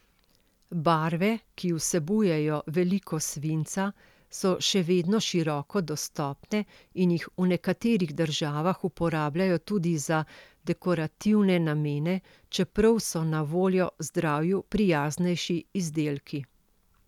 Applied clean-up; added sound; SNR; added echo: none; none; none; none.